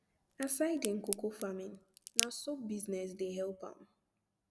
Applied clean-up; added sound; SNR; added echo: none; Crack; 0 dB; none.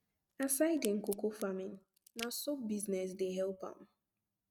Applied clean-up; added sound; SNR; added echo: neural mask model RNNoise.